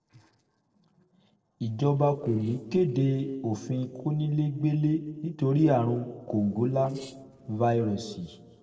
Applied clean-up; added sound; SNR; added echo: neural separator model SepFormer DNS4.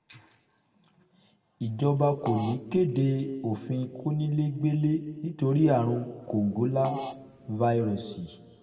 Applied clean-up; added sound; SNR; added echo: none; Fart; 14 dB; reverberation time 1.3 s.